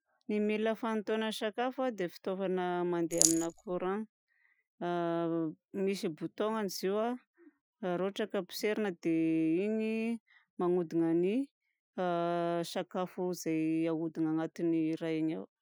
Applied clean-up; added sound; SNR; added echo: classical method Wiener filter.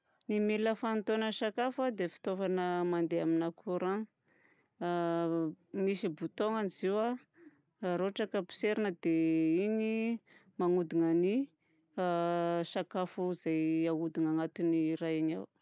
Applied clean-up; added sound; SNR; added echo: none; none; none; none.